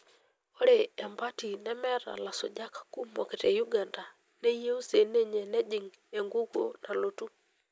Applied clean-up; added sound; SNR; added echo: none; none; none; none.